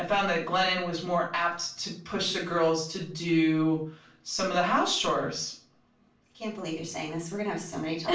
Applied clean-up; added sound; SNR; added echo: none; none; none; reverberation time 0.3 s.